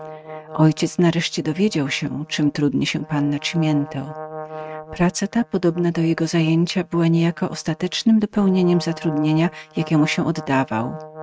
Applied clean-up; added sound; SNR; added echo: neural mask model RNNoise.